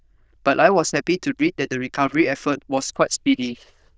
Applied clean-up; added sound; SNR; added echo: neural diffusion model UNIVERSE++.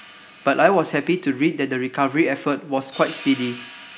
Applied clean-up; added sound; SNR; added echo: none; Hi-hat; 19 dB; none.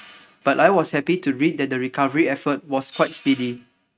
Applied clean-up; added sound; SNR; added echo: neural mask model RNNoise.